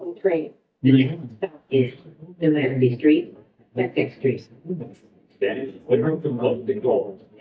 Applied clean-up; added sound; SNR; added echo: neural mask model DeepFilterNet 3.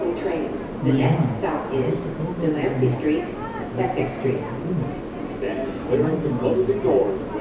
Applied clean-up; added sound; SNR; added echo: none; Subway, metro, underground; -4 dB; reverberation time 0.4 s.